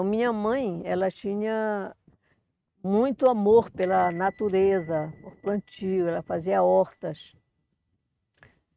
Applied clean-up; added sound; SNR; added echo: neural mask model RNNoise.